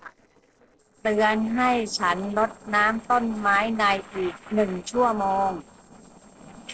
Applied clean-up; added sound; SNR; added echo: neural separator model SepFormer DNS4.